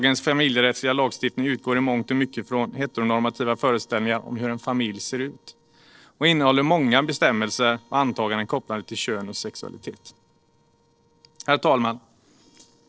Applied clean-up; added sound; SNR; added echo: neural separator model SepFormer DNS4.